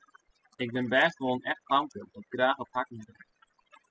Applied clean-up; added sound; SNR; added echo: classical method spectral subtraction.